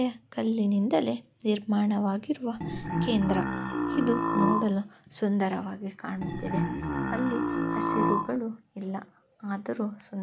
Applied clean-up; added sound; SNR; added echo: none; Burping, eructation; -1 dB; none.